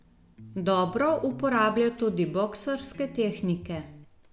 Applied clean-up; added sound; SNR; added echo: none; Electric guitar; 20 dB; none.